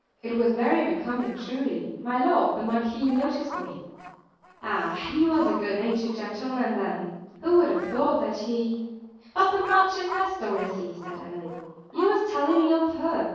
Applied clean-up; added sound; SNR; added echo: neural separator model SepFormer DNS4.